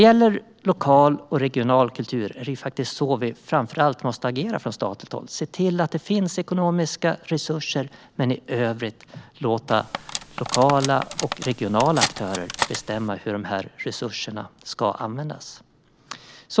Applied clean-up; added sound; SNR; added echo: none; Cutlery, silverware; 7 dB; none.